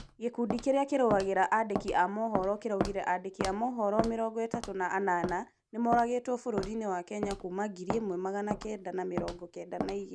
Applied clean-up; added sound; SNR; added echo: none; Walk, footsteps; 8 dB; none.